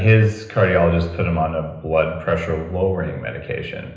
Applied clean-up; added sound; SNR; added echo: none; none; none; reverberation time 0.9 s.